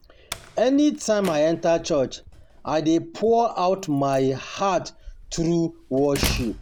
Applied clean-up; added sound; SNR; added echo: none; Slam; 13 dB; none.